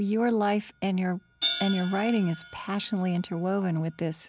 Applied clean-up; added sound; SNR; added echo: none; Hi-hat; 10 dB; none.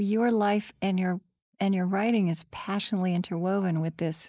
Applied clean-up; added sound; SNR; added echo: neural mask model Resemble Enhance denoiser.